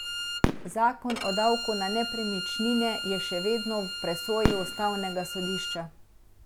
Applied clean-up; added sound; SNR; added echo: none; Bowed string instrument + Fireworks; 3 dB; none.